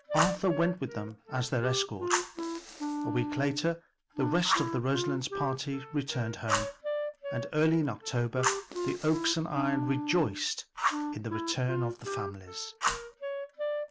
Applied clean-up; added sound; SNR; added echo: none; Fire + Wind instrument, woodwind instrument; 2 dB; none.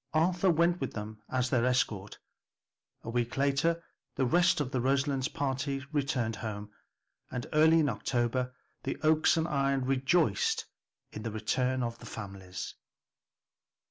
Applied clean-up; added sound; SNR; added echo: none; none; none; none.